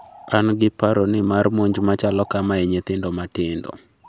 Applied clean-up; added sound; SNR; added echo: none; none; none; none.